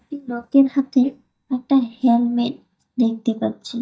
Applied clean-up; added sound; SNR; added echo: neural mask model DeepFilterNet 3.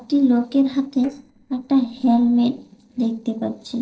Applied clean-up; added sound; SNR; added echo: neural separator model SepFormer DNS4.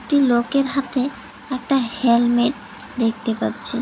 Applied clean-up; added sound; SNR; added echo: none; none; none; none.